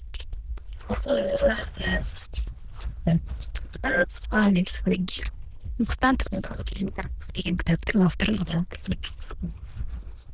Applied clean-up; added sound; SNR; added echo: neural diffusion model UNIVERSE++.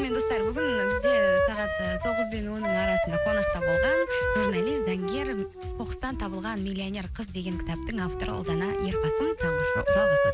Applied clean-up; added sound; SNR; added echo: none; Wind instrument, woodwind instrument; -5 dB; none.